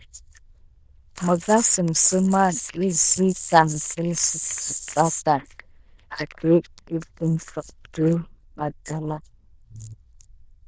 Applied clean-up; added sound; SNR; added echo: neural diffusion model UNIVERSE++.